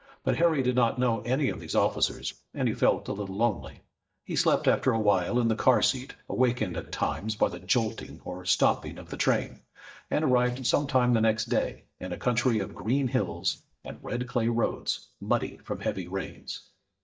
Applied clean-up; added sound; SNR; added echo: neural mask model DeepFilterNet 3.